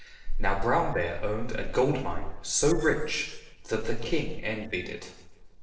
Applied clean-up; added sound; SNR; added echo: neural separator model SepFormer DNS4.